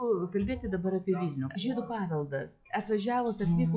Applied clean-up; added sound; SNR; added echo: classical method log-MMSE.